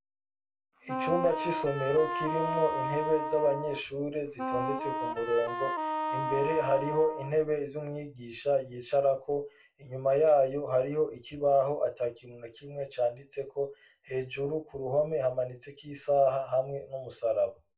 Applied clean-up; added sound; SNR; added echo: none; Wind instrument, woodwind instrument; 3 dB; reverberation time 0.2 s.